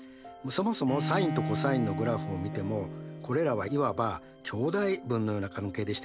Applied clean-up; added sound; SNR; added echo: none; Bowed string instrument; 7 dB; none.